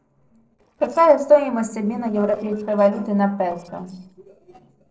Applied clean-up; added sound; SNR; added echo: neural separator model SepFormer DNS4.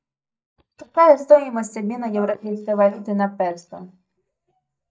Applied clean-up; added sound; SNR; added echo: neural mask model DeepFilterNet 3.